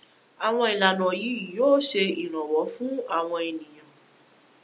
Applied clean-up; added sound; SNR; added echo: none; none; none; none.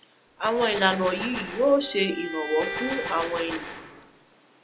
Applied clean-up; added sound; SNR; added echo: none; Bowed string instrument + Gunshot, gunfire; 9 dB; none.